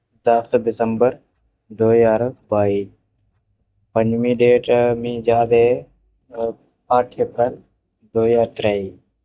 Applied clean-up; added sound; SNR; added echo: neural mask model DeepFilterNet 3.